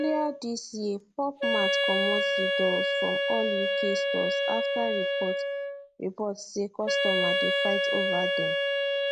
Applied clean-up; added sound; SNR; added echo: none; Wind instrument, woodwind instrument; -5 dB; none.